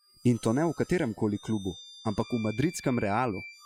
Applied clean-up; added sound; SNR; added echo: classical method Wiener filter.